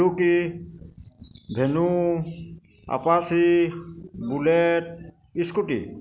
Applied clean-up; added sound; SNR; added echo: none; none; none; none.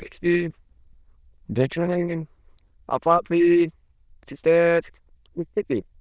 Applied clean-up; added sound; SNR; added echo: neural diffusion model UNIVERSE++.